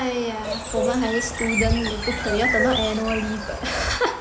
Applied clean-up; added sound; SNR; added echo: none; Bird; 3 dB; none.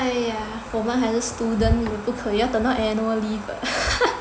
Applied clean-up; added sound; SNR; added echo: none; none; none; none.